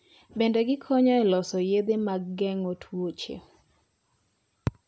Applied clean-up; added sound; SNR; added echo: none; none; none; none.